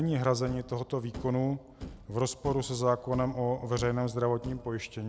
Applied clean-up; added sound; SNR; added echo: none; Thump, thud; 16 dB; none.